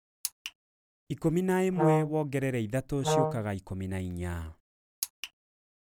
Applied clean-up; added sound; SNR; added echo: none; Brass instrument; -3 dB; none.